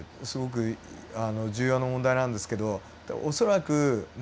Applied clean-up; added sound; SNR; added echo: none; none; none; none.